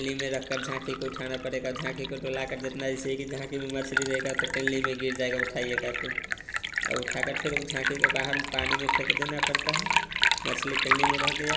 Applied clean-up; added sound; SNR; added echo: none; Liquid; -2 dB; none.